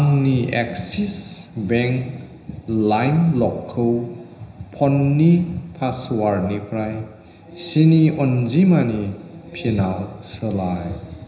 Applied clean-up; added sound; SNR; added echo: none; none; none; reverberation time 0.9 s.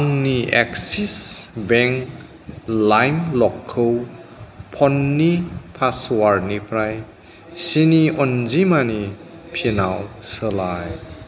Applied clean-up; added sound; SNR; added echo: none; none; none; none.